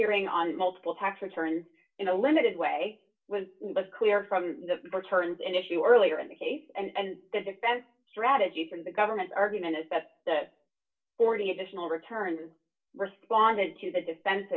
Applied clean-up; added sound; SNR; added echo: none; none; none; reverberation time 0.2 s.